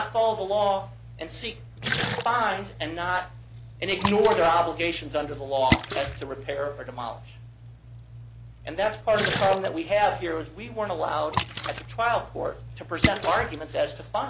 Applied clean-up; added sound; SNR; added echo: none; Splash, splatter; 5 dB; none.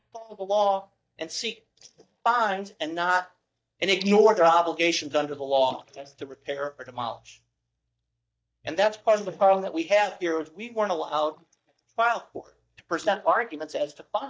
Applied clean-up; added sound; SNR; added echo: neural mask model DeepFilterNet 3.